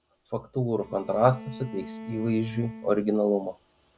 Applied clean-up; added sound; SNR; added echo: none; Bowed string instrument; 15 dB; none.